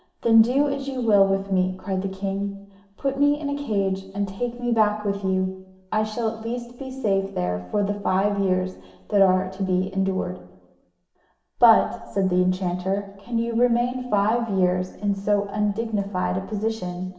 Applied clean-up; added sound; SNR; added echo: none; none; none; reverberation time 1.1 s.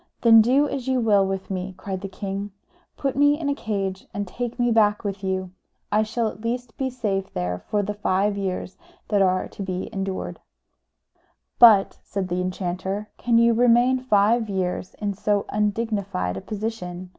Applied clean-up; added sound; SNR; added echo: none; none; none; none.